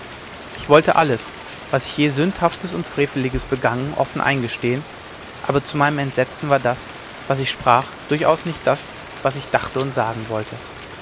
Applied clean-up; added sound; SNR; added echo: none; Rain; 14 dB; none.